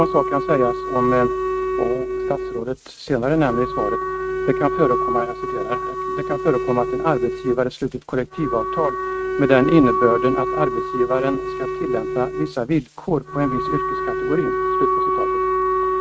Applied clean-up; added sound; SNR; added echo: neural mask model RNNoise.